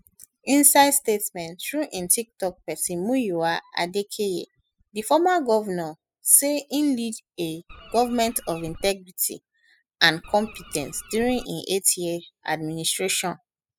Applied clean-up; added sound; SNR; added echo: classical method spectral subtraction.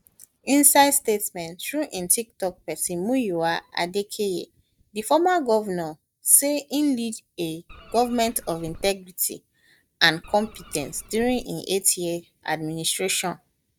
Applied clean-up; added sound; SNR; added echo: neural mask model DeepFilterNet 3.